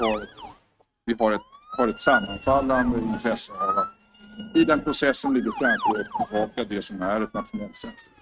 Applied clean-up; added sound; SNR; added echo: neural mask model RNNoise.